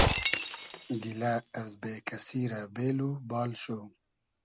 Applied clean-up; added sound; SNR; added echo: none; Shatter; -2 dB; none.